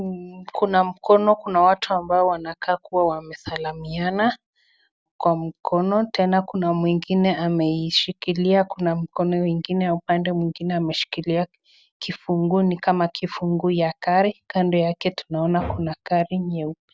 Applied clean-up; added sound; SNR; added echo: none; none; none; none.